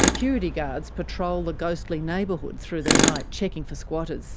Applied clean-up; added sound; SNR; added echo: none; Tools; 0 dB; none.